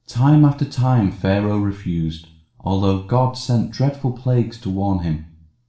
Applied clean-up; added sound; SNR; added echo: none; none; none; reverberation time 0.4 s.